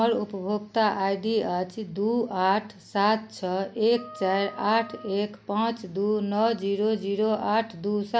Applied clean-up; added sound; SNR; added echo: none; Wind instrument, woodwind instrument; 19 dB; none.